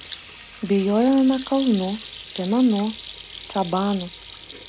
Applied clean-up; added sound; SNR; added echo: none; Sink (filling or washing) / Hands; 16 dB; none.